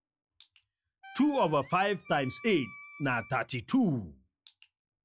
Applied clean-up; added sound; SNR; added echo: classical method log-MMSE.